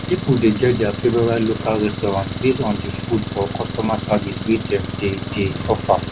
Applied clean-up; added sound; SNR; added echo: none; Engine; 6 dB; none.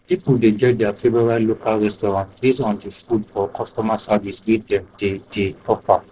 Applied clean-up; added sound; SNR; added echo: neural separator model SepFormer DNS4.